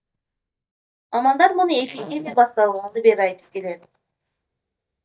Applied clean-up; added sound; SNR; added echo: neural mask model DeepFilterNet 3.